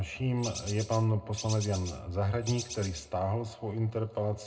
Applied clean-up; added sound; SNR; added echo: none; Bird; 12 dB; reverberation time 0.2 s.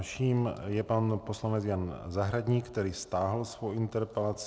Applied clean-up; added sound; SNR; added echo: none; none; none; none.